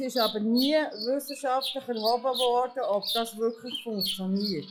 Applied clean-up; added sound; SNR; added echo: classical method log-MMSE.